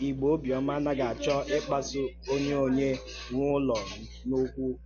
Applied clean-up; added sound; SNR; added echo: none; Musical instrument; 17 dB; none.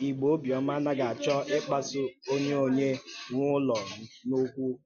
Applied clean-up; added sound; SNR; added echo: none; none; none; none.